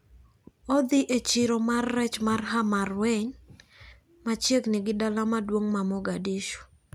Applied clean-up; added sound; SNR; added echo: none; none; none; none.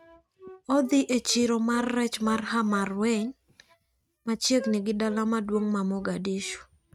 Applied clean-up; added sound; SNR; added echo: neural mask model RNNoise.